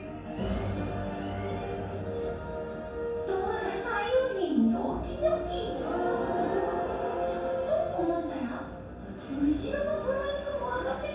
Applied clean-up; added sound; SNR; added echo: none; none; none; reverberation time 0.7 s.